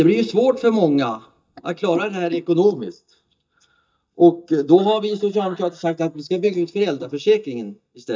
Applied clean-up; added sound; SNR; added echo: neural mask model DeepFilterNet 3.